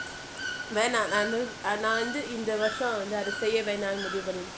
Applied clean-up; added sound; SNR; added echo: none; Water / Bird; 7 dB; none.